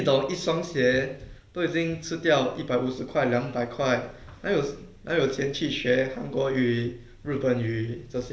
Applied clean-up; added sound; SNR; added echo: none; none; none; none.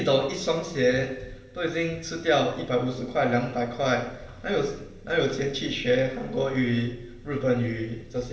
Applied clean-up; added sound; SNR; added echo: none; none; none; reverberation time 2.0 s.